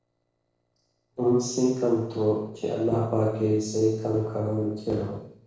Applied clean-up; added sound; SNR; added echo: neural separator model SepFormer DNS4.